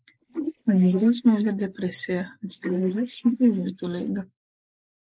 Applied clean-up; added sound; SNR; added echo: neural mask model Resemble Enhance denoiser.